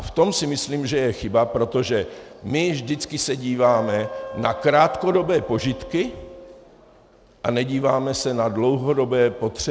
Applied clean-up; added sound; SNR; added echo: none; Wind instrument, woodwind instrument; 14 dB; none.